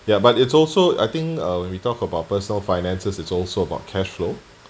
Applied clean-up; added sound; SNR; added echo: none; none; none; none.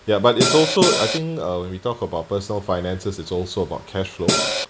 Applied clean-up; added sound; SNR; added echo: none; Cymbal; -2 dB; none.